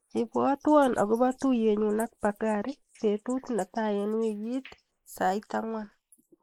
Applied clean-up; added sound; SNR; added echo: neural mask model Resemble Enhance denoiser.